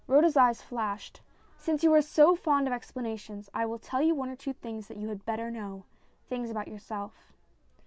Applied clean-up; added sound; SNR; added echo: none; none; none; none.